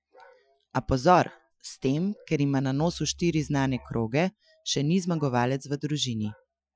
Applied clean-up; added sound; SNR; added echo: classical method Wiener filter.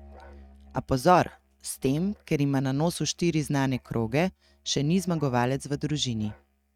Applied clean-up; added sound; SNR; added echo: neural mask model RNNoise.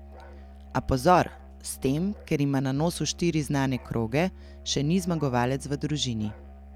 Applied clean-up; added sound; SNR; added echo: none; Musical instrument; 18 dB; none.